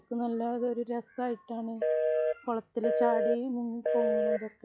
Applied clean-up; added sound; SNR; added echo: classical method log-MMSE.